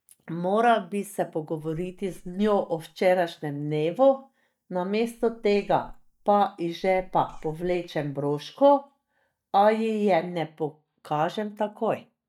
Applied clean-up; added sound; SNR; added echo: neural mask model DeepFilterNet 3.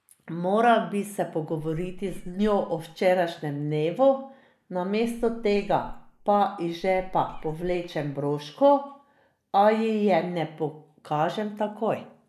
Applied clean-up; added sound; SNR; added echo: neural mask model Resemble Enhance denoiser.